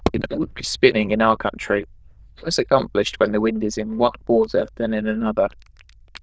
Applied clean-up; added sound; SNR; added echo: neural diffusion model UNIVERSE++.